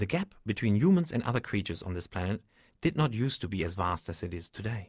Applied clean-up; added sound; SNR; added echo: none; none; none; none.